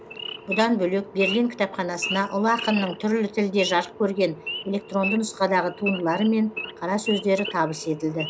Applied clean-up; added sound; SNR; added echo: none; Idling / Wild animals; 10 dB; none.